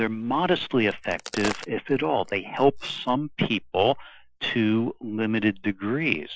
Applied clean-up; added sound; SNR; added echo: classical method Wiener filter.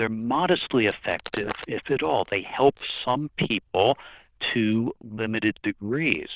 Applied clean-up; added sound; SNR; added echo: neural diffusion model UNIVERSE++.